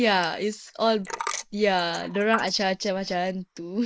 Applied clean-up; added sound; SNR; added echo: neural mask model Resemble Enhance denoiser.